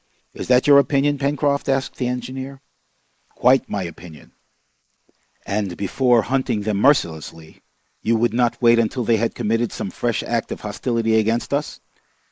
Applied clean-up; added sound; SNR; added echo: neural mask model Resemble Enhance denoiser.